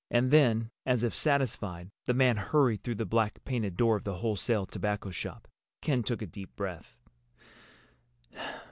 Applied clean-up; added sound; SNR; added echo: none; none; none; none.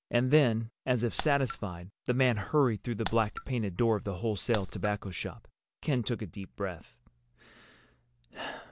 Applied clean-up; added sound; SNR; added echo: none; Raindrop; 0 dB; none.